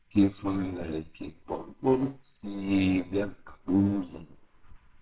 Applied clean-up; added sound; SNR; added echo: neural separator model SepFormer WHAMR!.